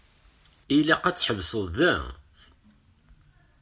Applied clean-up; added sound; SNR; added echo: none; none; none; none.